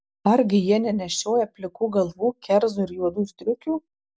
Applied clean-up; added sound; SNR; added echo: none; none; none; none.